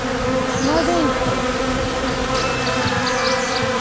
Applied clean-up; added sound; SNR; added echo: none; Insect; -5 dB; none.